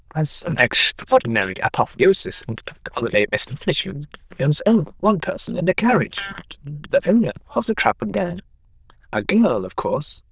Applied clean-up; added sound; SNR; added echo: neural diffusion model UNIVERSE++.